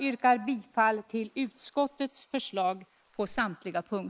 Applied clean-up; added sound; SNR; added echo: neural mask model Resemble Enhance denoiser.